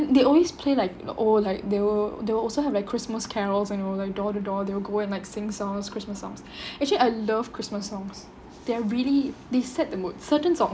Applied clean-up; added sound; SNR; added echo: none; none; none; none.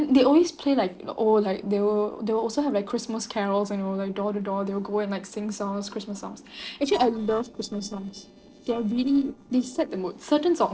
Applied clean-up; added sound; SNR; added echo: neural separator model SepFormer DNS4.